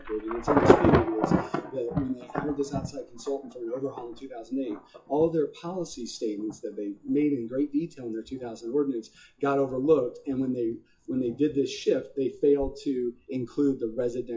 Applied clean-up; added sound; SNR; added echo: classical method WPE with log-MMSE.